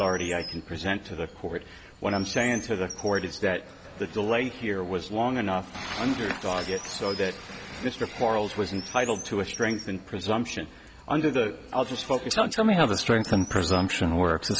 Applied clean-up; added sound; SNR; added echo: none; Chirp, tweet; 19 dB; none.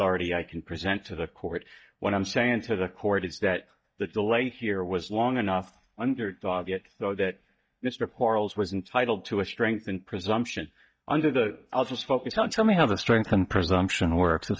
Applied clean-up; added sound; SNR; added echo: neural mask model DeepFilterNet 3.